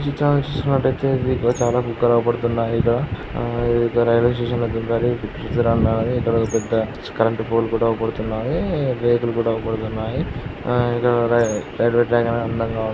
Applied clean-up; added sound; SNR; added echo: none; Bird; 19 dB; none.